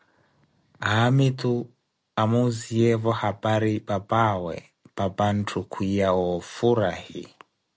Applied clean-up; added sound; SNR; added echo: none; none; none; none.